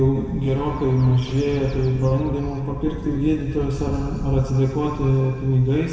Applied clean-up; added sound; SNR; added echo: none; Wind / Bird; 9 dB; reverberation time 2.2 s.